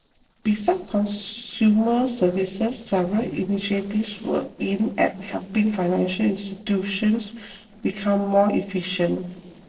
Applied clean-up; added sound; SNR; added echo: neural separator model SepFormer DNS4.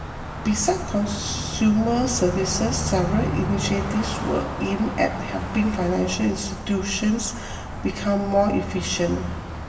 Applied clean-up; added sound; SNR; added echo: none; Car passing by; 6 dB; reverberation time 1.0 s.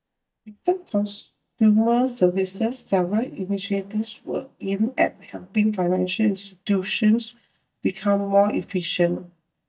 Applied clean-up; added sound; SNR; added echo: neural mask model DeepFilterNet 3.